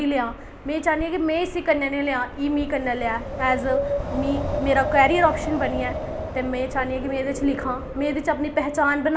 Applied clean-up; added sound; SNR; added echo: none; Wind; 7 dB; none.